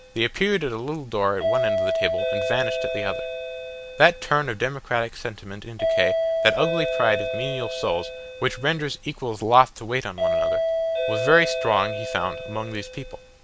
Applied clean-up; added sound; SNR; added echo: none; Doorbell; 2 dB; none.